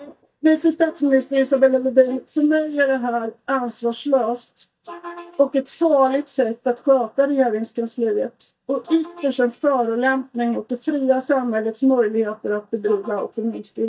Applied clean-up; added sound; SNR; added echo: neural mask model DeepFilterNet 3.